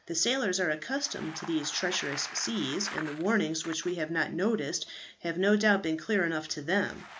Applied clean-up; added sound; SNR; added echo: none; Bicycle; 16 dB; none.